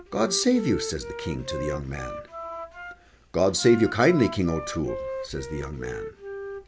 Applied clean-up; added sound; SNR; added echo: none; Wind instrument, woodwind instrument; 10 dB; none.